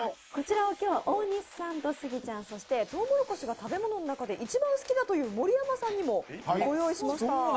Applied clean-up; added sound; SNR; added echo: neural mask model Resemble Enhance denoiser.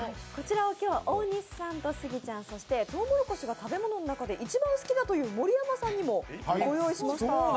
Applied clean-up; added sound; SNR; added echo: none; none; none; none.